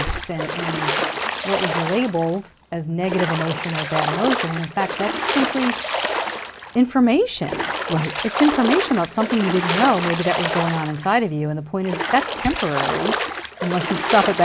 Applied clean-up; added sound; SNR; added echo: none; Splash, splatter; 3 dB; none.